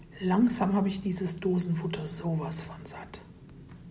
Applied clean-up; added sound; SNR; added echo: none; none; none; none.